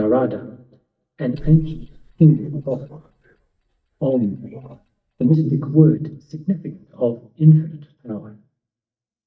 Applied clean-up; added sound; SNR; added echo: neural mask model DeepFilterNet 3.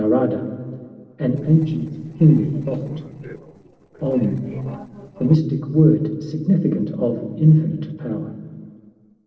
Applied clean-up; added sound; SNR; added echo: neural separator model SepFormer DNS4.